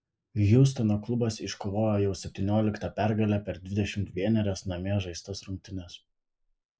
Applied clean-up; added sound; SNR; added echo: neural mask model Resemble Enhance denoiser.